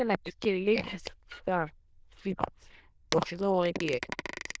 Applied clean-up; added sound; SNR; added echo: neural diffusion model UNIVERSE++.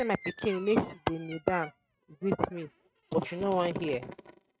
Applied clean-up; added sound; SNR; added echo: neural mask model RNNoise.